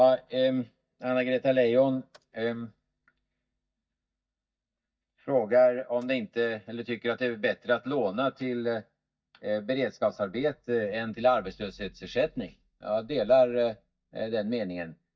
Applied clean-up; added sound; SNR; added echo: neural mask model DeepFilterNet 3.